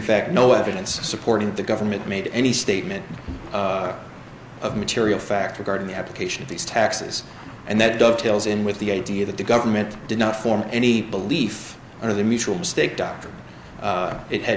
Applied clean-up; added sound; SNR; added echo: none; none; none; none.